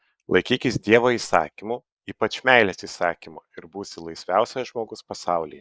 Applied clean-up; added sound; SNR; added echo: neural mask model Resemble Enhance denoiser.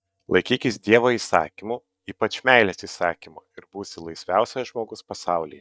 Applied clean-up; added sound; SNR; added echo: neural mask model DeepFilterNet 3.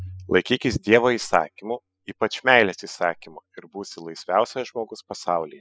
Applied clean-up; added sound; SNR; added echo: classical method spectral subtraction.